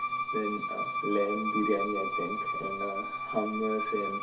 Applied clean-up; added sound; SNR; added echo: none; Bowed string instrument; 0 dB; reverberation time 0.3 s.